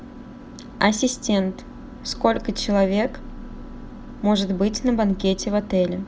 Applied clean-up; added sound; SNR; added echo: none; none; none; none.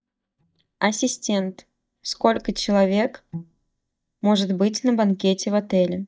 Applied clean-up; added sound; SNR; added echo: neural mask model DeepFilterNet 3.